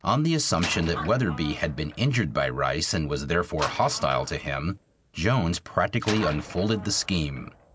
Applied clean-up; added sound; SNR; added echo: none; Slam + Animal; 14 dB; none.